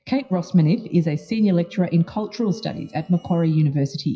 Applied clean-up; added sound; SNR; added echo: classical method WPE with log-MMSE.